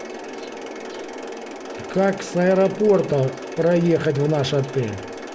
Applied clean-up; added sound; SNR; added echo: none; Mechanisms; 12 dB; none.